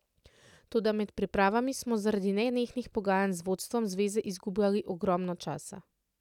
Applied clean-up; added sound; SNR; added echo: none; none; none; none.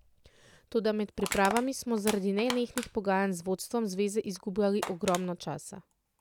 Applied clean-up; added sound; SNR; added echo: none; Crushing; 12 dB; none.